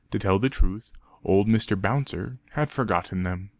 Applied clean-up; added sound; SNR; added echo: none; none; none; none.